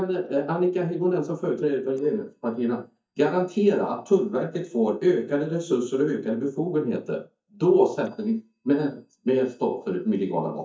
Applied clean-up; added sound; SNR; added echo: neural mask model DeepFilterNet 3.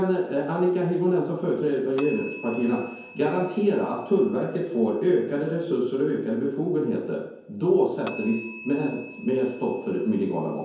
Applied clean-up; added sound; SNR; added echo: none; Bell; 15 dB; reverberation time 0.9 s.